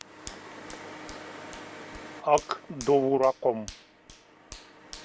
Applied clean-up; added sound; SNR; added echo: none; Hands; 19 dB; none.